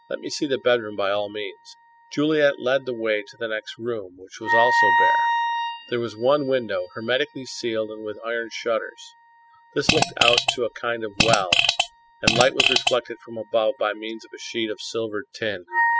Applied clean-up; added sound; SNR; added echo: classical method spectral subtraction.